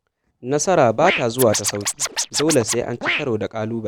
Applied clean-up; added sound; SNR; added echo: none; Scratching (performance technique); 4 dB; none.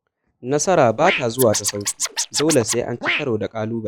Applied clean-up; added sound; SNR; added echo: classical method log-MMSE.